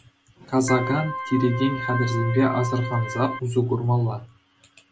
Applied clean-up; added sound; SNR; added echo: none; Organ; 7 dB; none.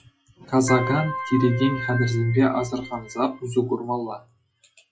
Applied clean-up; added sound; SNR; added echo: classical method log-MMSE.